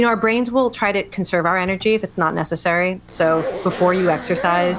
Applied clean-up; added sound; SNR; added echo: none; Zipper (clothing); 13 dB; none.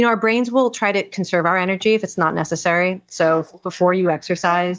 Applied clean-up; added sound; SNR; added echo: neural mask model DeepFilterNet 3.